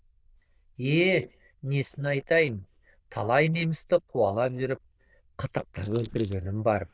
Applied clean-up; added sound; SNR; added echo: neural diffusion model UNIVERSE++.